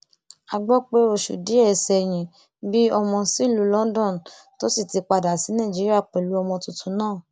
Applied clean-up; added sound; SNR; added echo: none; none; none; none.